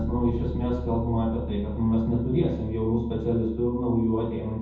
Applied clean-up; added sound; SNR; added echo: none; Bass guitar; 8 dB; reverberation time 0.9 s.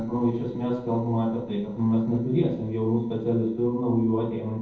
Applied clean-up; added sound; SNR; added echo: neural separator model SepFormer DNS4.